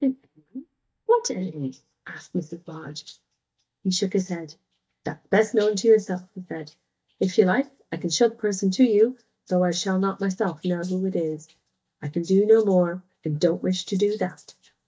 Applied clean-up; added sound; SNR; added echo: neural mask model DeepFilterNet 3.